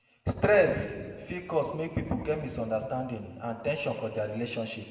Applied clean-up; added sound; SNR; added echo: none; none; none; reverberation time 1.7 s.